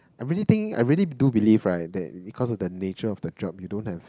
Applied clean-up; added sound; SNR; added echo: neural mask model Resemble Enhance denoiser.